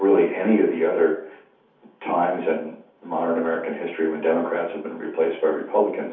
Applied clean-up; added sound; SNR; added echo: none; none; none; reverberation time 0.5 s.